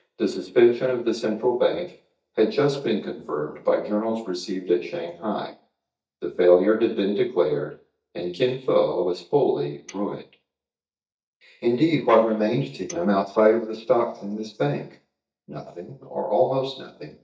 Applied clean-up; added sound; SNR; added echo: neural mask model DeepFilterNet 3.